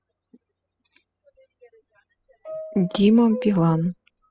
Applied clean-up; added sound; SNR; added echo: classical method spectral subtraction.